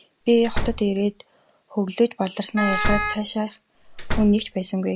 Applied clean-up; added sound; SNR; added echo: none; Slam + Wind instrument, woodwind instrument; 3 dB; none.